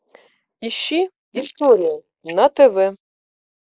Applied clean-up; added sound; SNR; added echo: neural mask model Resemble Enhance denoiser.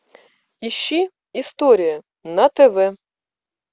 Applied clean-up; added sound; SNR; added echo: none; none; none; none.